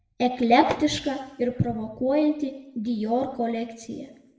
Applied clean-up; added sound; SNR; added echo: none; Hammer; 12 dB; reverberation time 0.8 s.